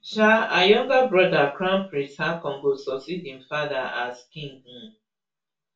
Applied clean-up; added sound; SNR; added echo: none; none; none; reverberation time 0.3 s.